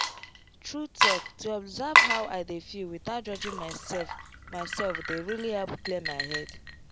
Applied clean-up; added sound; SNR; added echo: none; Water / Liquid; -4 dB; none.